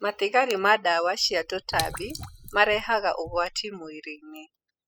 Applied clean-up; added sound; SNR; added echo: classical method spectral subtraction.